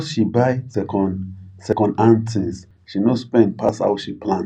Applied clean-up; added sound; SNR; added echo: none; none; none; none.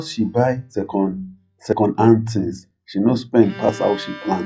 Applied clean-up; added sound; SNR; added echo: classical method log-MMSE.